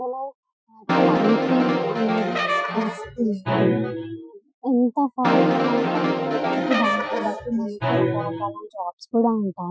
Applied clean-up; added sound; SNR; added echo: classical method Wiener filter.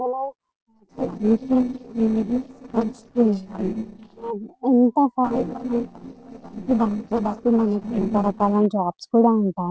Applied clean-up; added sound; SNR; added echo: neural separator model SepFormer DNS4.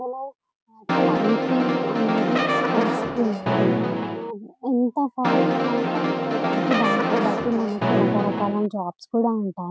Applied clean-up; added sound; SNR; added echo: none; Brass instrument; -4 dB; none.